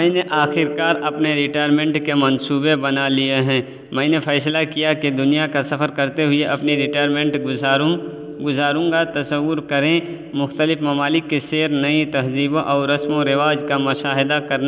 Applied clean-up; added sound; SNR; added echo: none; Mallet percussion; 13 dB; none.